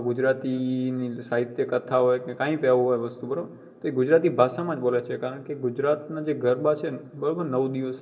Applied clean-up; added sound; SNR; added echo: none; none; none; reverberation time 2.2 s.